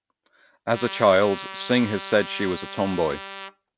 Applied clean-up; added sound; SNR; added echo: none; Trumpet; 13 dB; none.